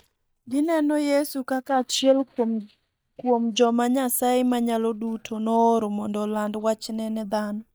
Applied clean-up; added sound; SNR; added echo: neural mask model DeepFilterNet 3.